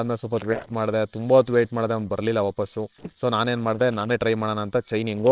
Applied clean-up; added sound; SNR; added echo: neural separator model SepFormer WHAMR!.